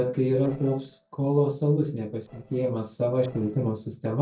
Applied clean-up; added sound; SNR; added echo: neural separator model SepFormer DNS4.